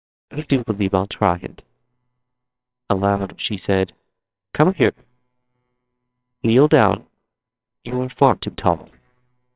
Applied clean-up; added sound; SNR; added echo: neural separator model SepFormer WHAMR!.